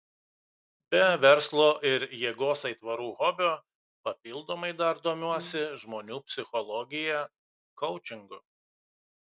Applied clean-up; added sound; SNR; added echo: neural mask model DeepFilterNet 3.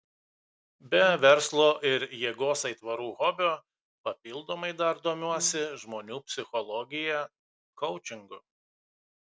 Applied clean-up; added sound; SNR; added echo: none; Brass instrument; 19 dB; none.